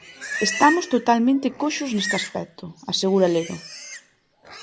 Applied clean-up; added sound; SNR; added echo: none; Livestock, farm animals, working animals; 11 dB; none.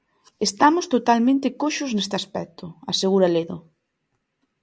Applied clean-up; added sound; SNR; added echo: none; none; none; none.